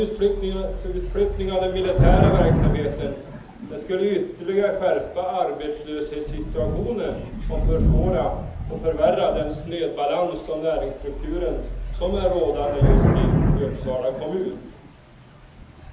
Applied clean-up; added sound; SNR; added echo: none; Thunder / Rain; -1 dB; reverberation time 0.7 s.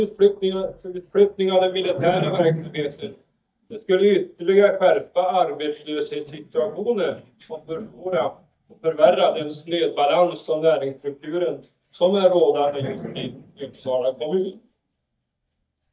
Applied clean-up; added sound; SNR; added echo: neural mask model DeepFilterNet 3.